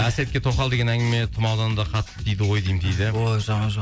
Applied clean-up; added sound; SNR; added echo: none; none; none; none.